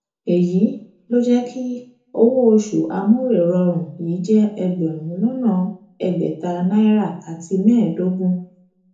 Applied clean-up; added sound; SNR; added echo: none; none; none; reverberation time 0.6 s.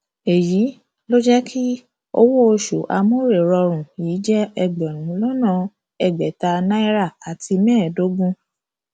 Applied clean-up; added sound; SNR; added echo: none; none; none; none.